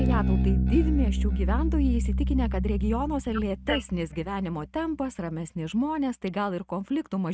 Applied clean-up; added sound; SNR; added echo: neural mask model RNNoise.